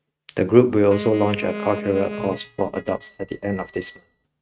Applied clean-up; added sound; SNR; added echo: neural mask model RNNoise.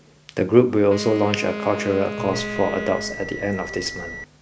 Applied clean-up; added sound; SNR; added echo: none; Wind instrument, woodwind instrument + Bell; 9 dB; none.